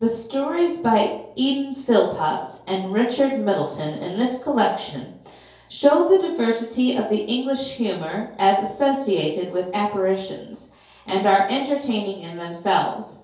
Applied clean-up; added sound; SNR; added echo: none; none; none; reverberation time 2.4 s.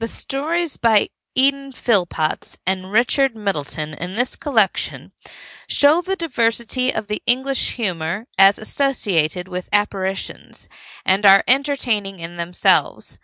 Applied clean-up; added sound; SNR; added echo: none; none; none; none.